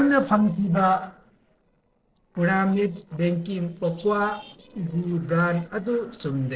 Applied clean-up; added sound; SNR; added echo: neural separator model SepFormer DNS4.